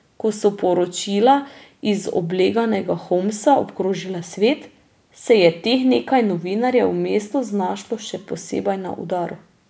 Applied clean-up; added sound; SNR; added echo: none; none; none; none.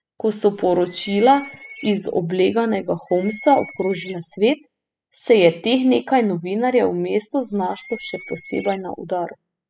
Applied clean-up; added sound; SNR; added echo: classical method spectral subtraction.